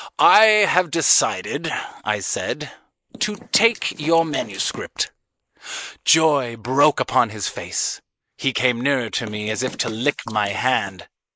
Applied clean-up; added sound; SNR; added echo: neural mask model Resemble Enhance denoiser.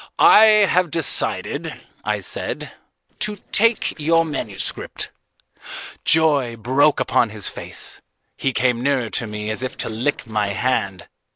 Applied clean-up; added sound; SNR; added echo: neural separator model SepFormer DNS4.